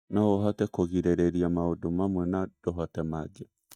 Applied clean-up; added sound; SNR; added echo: neural mask model DeepFilterNet 3.